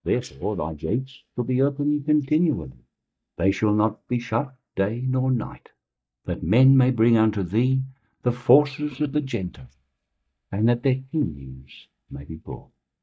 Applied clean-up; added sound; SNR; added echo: neural mask model DeepFilterNet 3.